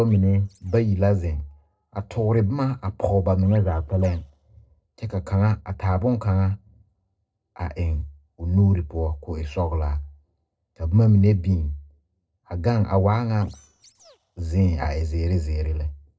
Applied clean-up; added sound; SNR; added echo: neural separator model SepFormer DNS4.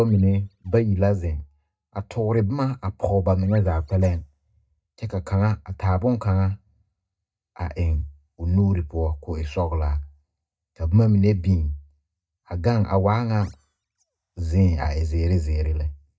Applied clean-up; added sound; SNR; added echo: neural mask model DeepFilterNet 3.